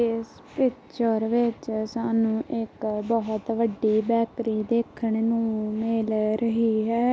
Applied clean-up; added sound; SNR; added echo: none; none; none; none.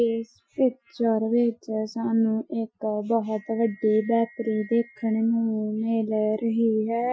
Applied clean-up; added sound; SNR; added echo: classical method Wiener filter.